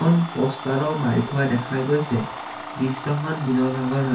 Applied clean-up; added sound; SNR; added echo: none; Domestic sounds, home sounds; 11 dB; reverberation time 0.2 s.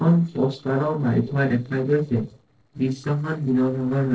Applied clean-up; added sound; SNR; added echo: neural separator model SepFormer DNS4.